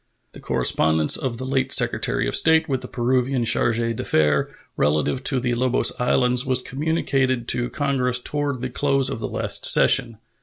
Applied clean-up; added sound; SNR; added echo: none; none; none; none.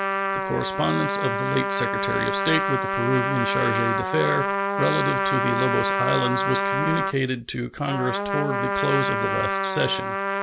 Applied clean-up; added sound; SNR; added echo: none; Trumpet; -2 dB; none.